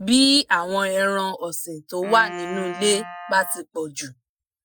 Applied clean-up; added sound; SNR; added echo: classical method Wiener filter.